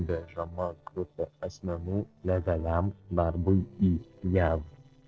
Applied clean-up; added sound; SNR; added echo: neural separator model SepFormer DNS4.